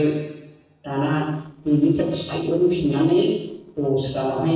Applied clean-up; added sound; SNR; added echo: neural separator model SepFormer DNS4.